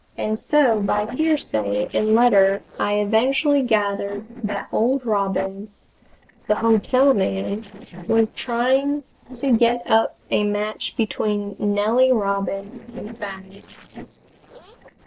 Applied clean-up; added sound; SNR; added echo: neural separator model SepFormer DNS4.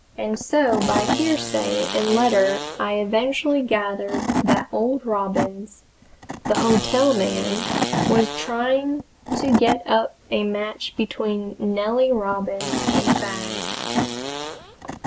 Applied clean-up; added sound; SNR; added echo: none; Fart + Wood / Tools; 4 dB; none.